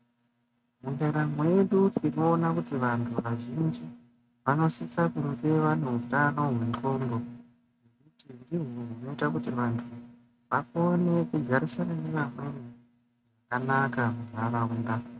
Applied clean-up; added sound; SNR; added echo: neural mask model RNNoise.